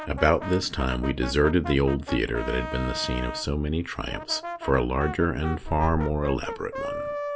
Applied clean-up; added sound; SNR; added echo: none; Brass instrument; 10 dB; none.